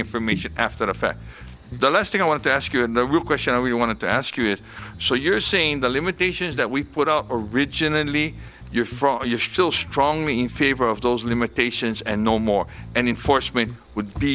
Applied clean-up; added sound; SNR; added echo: none; Bass guitar; 17 dB; none.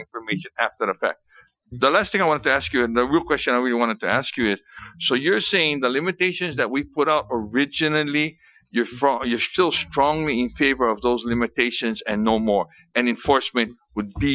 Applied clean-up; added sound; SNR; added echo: classical method Wiener filter.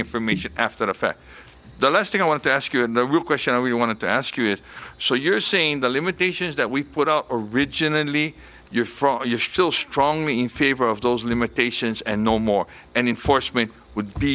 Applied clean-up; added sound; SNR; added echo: none; none; none; none.